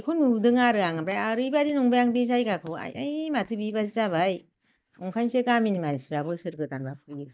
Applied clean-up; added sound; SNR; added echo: neural mask model DeepFilterNet 3.